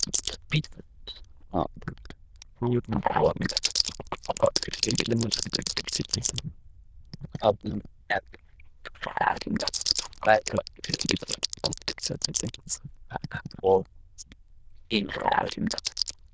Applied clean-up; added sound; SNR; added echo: neural diffusion model UNIVERSE++.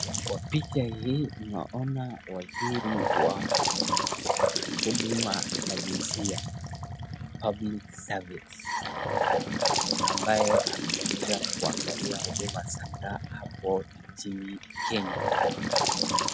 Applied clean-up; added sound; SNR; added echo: none; Trickle, dribble / Bathtub (filling or washing) / Sink (filling or washing) / Gurgling; -4 dB; none.